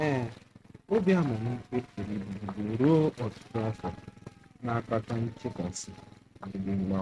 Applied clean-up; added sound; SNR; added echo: neural mask model RNNoise.